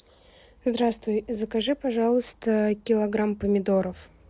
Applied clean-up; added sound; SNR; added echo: none; none; none; none.